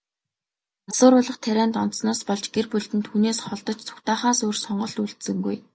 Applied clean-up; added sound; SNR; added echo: none; none; none; none.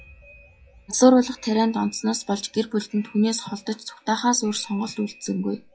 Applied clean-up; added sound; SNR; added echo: classical method log-MMSE.